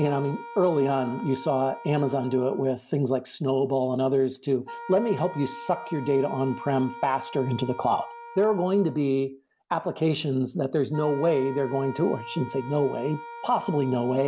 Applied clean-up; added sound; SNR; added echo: none; Wind instrument, woodwind instrument; 16 dB; none.